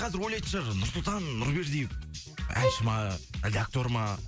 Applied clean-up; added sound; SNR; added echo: none; Bowed string instrument; 5 dB; none.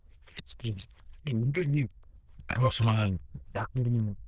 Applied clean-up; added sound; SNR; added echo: neural diffusion model UNIVERSE++.